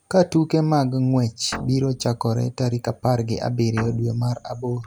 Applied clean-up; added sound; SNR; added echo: none; Guitar; 14 dB; none.